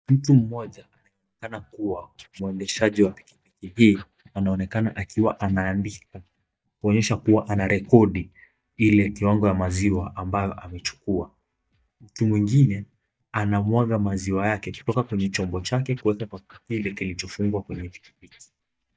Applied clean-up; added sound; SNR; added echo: neural mask model DeepFilterNet 3.